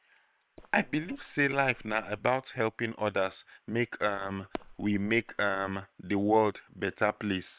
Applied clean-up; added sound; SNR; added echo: neural separator model SepFormer WHAM!.